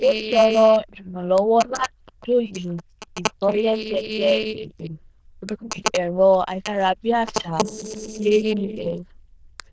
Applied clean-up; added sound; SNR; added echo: neural diffusion model UNIVERSE++.